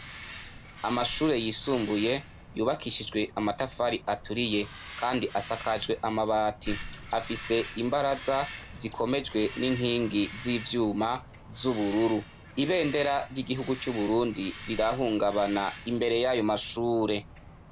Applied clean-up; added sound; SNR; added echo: none; Bird vocalization, bird call, bird song; 14 dB; none.